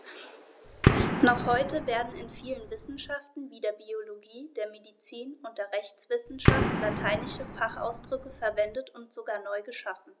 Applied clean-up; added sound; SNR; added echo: none; Gunshot, gunfire; -3 dB; none.